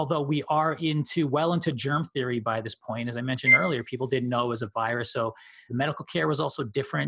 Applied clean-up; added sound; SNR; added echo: none; Bowed string instrument; -3 dB; none.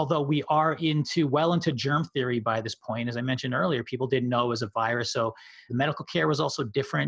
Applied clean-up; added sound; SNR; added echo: none; none; none; none.